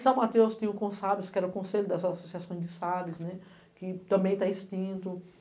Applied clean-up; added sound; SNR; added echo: none; none; none; none.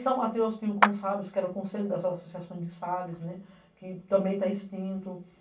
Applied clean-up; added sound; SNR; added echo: none; Clapping; 0 dB; reverberation time 0.2 s.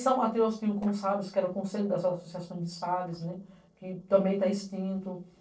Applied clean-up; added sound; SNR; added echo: neural separator model SepFormer DNS4.